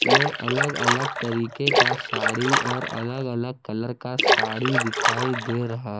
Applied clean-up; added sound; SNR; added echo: none; Splash, splatter; -4 dB; none.